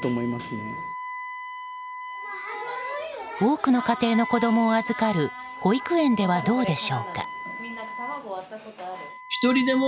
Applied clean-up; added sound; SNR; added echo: none; Wind instrument, woodwind instrument; 10 dB; none.